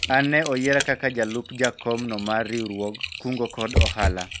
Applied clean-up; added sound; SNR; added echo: none; Typing; 4 dB; none.